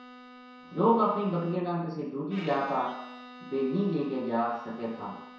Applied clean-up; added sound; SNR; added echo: none; Bowed string instrument; 17 dB; reverberation time 0.7 s.